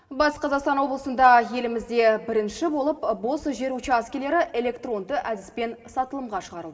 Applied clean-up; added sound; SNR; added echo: none; none; none; reverberation time 1.4 s.